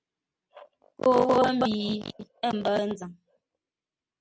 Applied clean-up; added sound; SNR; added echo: none; none; none; none.